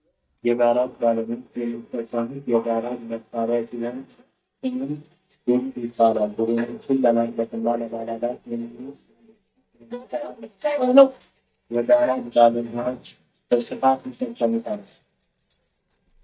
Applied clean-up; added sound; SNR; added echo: neural mask model DeepFilterNet 3.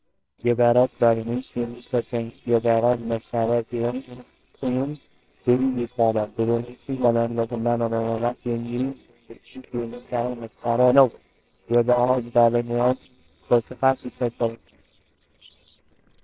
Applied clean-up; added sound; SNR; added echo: neural separator model SepFormer WHAMR!.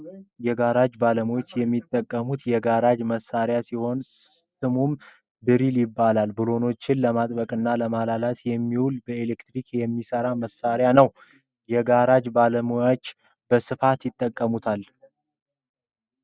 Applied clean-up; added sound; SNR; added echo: none; none; none; none.